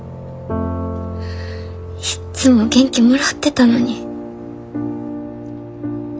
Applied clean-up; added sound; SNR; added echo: none; none; none; none.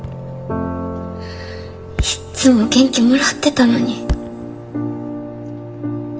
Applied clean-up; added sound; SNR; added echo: none; Thump, thud; 13 dB; reverberation time 1.7 s.